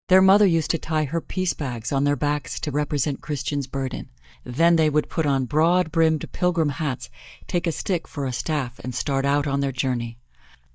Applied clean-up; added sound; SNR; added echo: neural mask model DeepFilterNet 3.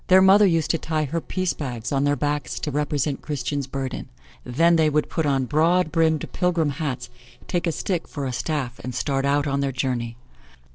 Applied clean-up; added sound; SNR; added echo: neural separator model SepFormer DNS4.